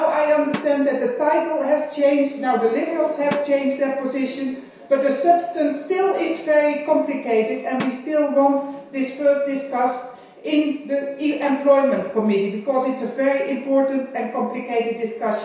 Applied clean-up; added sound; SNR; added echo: none; Drum; 16 dB; reverberation time 0.7 s.